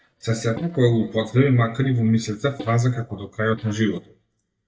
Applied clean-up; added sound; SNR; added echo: neural mask model DeepFilterNet 3.